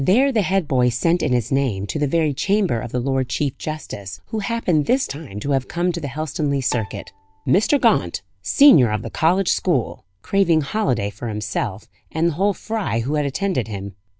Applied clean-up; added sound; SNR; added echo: none; Bowed string instrument; 20 dB; none.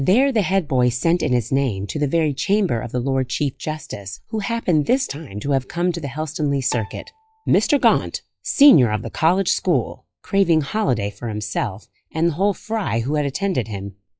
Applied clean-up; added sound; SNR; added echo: classical method log-MMSE.